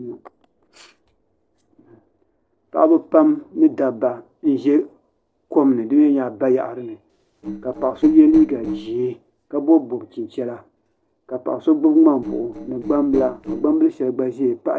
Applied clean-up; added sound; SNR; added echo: neural separator model SepFormer DNS4.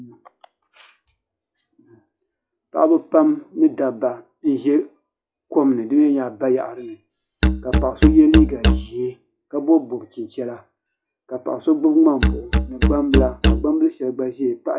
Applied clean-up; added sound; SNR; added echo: classical method log-MMSE.